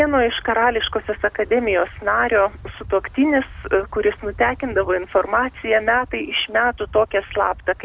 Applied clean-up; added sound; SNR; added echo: none; Wind; 19 dB; none.